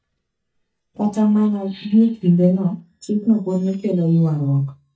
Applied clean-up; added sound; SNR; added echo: neural mask model DeepFilterNet 3.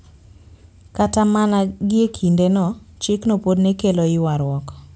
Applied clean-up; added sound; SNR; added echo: none; none; none; none.